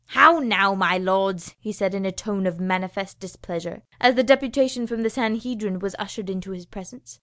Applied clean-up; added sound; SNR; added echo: none; none; none; none.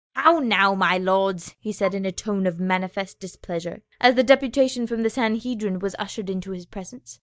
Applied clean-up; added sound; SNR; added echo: neural mask model DeepFilterNet 3.